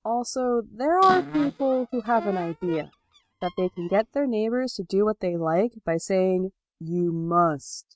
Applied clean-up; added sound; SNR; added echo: neural mask model RNNoise.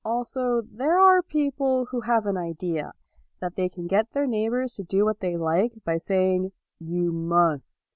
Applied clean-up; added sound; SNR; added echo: none; none; none; none.